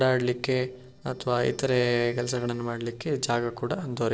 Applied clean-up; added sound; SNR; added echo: neural separator model SepFormer DNS4.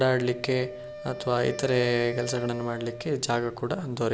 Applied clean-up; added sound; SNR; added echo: none; Wind instrument, woodwind instrument; 13 dB; none.